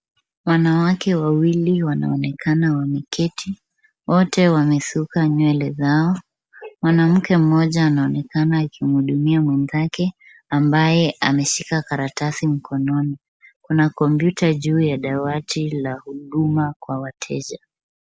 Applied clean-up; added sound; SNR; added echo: none; none; none; none.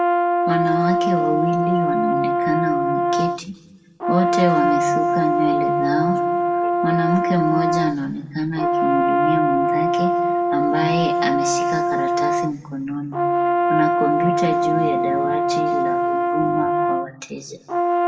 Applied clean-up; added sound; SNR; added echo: none; Brass instrument; -5 dB; reverberation time 1.0 s.